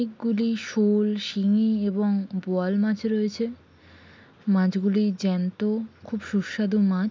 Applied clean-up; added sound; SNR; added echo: none; none; none; none.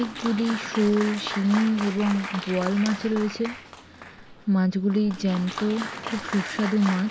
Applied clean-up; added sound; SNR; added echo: none; Applause; 10 dB; none.